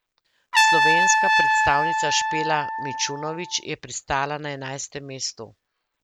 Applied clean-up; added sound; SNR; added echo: none; Trumpet; -5 dB; none.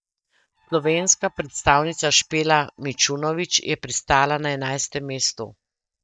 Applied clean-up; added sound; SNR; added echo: neural mask model DeepFilterNet 3.